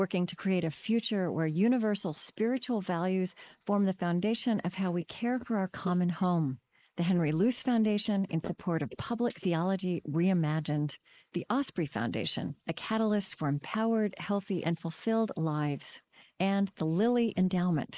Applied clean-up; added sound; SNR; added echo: neural mask model Resemble Enhance denoiser.